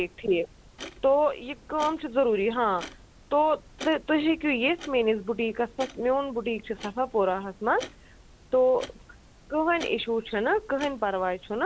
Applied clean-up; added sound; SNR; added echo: none; Clock; 19 dB; none.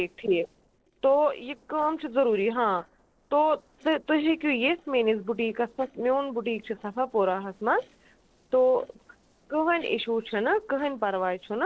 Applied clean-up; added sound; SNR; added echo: neural separator model SepFormer DNS4.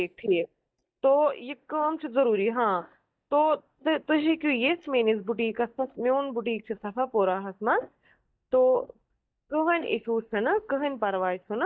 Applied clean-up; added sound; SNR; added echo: neural mask model DeepFilterNet 3.